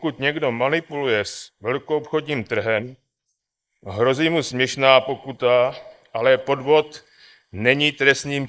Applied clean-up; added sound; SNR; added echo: neural mask model Resemble Enhance denoiser.